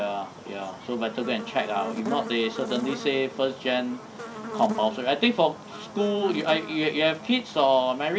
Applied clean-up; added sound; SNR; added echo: none; Buzz; 11 dB; none.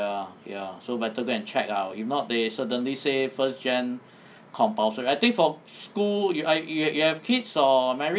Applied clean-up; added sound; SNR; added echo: none; none; none; none.